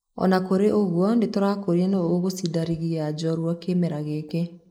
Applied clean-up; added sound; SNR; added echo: neural mask model Resemble Enhance denoiser.